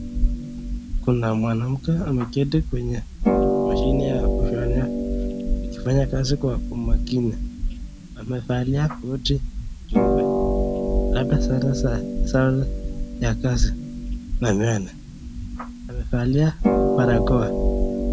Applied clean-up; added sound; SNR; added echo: none; Harp; -1 dB; none.